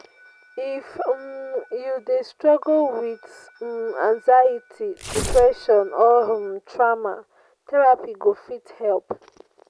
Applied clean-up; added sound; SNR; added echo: none; Tearing; 7 dB; none.